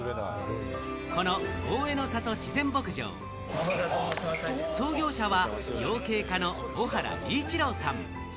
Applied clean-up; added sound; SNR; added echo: none; Rattle (instrument) + Splash, splatter; 19 dB; none.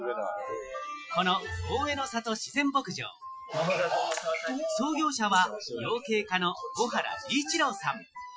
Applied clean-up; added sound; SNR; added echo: classical method Wiener filter.